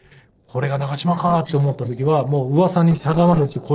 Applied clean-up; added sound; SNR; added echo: neural separator model SepFormer DNS4.